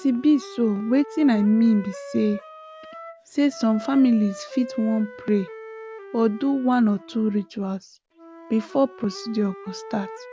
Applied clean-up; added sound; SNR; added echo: none; Wind instrument, woodwind instrument; 16 dB; none.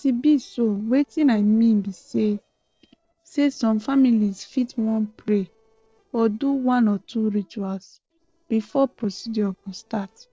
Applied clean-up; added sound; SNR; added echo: neural separator model SepFormer DNS4.